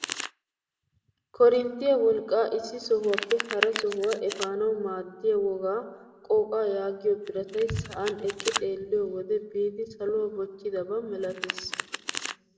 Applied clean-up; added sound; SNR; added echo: none; Domestic sounds, home sounds; 11 dB; reverberation time 1.4 s.